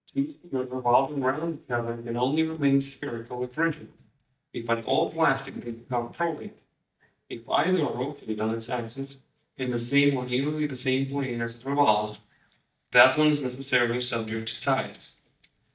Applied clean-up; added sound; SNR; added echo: neural mask model DeepFilterNet 3.